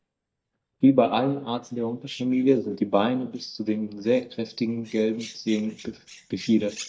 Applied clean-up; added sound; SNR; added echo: neural mask model DeepFilterNet 3.